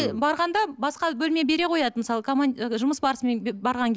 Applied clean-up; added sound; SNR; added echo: none; none; none; none.